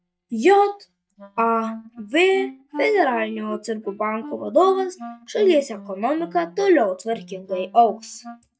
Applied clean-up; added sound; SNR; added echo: neural mask model DeepFilterNet 3.